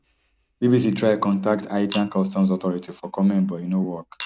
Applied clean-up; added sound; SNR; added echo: none; Chink, clink; 11 dB; none.